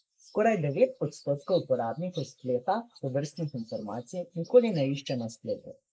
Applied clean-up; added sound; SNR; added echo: neural mask model Resemble Enhance denoiser.